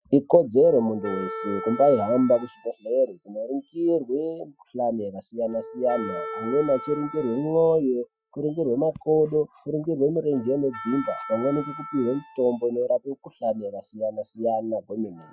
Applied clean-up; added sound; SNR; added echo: classical method Wiener filter.